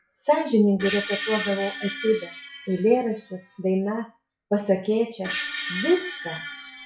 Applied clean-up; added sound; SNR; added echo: classical method log-MMSE.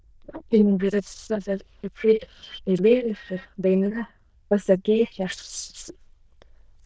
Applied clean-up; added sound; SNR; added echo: neural diffusion model UNIVERSE++.